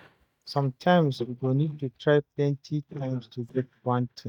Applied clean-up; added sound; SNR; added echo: neural mask model DeepFilterNet 3.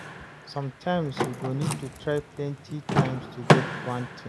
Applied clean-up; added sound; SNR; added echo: none; Door / Car; -3 dB; none.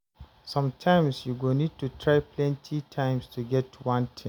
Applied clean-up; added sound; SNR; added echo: none; none; none; none.